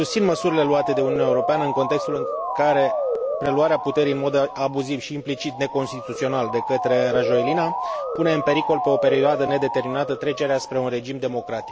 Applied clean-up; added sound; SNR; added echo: none; Motor vehicle (road) / Siren; 4 dB; none.